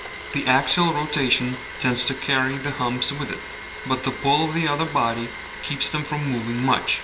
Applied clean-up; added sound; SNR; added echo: none; Domestic sounds, home sounds; 11 dB; reverberation time 0.8 s.